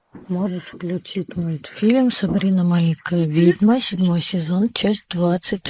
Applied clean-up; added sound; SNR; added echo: neural mask model Resemble Enhance denoiser.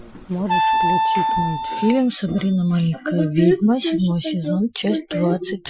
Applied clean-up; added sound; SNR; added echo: classical method Wiener filter.